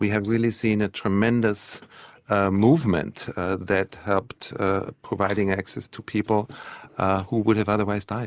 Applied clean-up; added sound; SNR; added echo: neural mask model Resemble Enhance denoiser.